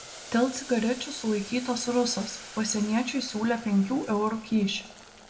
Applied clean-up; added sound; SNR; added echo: none; Boiling; 16 dB; reverberation time 0.6 s.